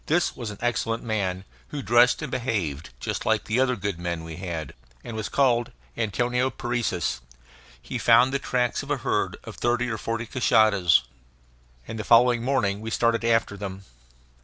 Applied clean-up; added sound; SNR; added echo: none; none; none; none.